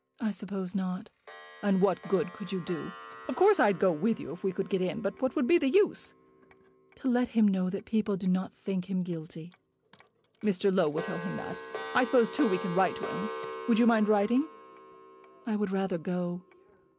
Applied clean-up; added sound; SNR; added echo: none; Clock; 15 dB; none.